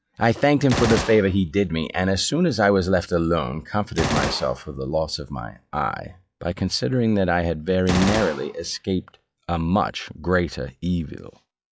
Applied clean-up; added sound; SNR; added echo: classical method log-MMSE.